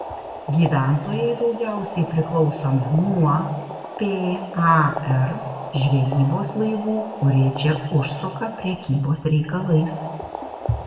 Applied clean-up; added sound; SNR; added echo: none; Boiling; 11 dB; reverberation time 1.1 s.